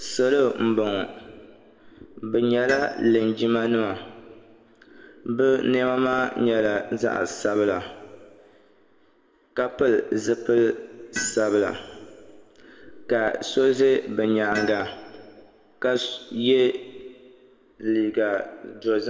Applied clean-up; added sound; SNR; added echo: none; Tools; 17 dB; reverberation time 1.3 s.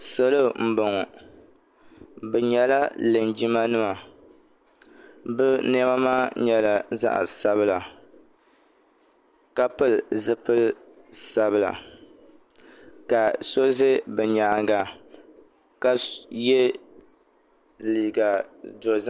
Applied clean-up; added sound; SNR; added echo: none; none; none; none.